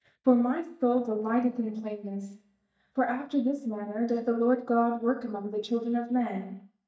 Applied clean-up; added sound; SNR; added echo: neural mask model DeepFilterNet 3.